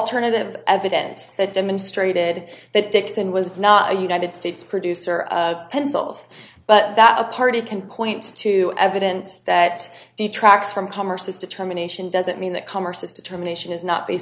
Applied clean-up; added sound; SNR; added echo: none; none; none; none.